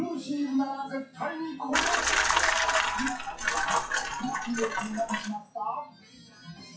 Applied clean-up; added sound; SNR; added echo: classical method WPE with log-MMSE.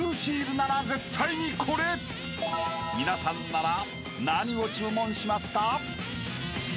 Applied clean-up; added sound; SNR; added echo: none; none; none; none.